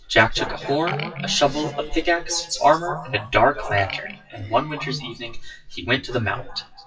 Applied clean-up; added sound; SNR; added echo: classical method WPE with log-MMSE.